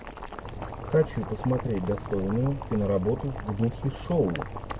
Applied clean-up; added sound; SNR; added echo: none; Boiling; 11 dB; none.